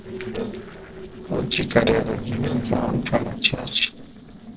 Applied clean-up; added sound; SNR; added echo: neural separator model SepFormer DNS4.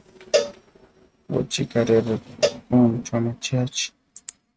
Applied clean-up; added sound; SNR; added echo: neural mask model RNNoise.